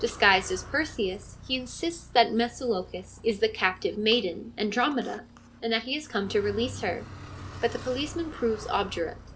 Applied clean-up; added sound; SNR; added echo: none; Car; 15 dB; reverberation time 0.3 s.